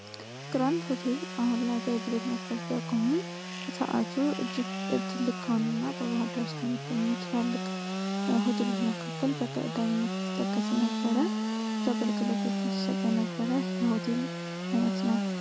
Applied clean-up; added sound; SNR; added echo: none; Sawing / Engine; 2 dB; none.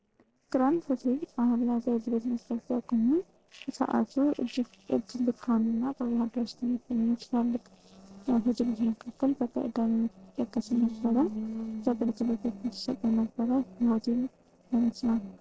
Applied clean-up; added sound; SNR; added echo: neural separator model SepFormer DNS4.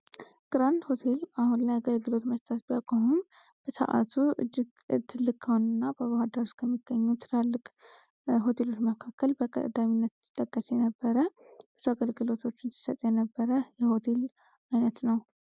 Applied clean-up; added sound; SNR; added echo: none; none; none; none.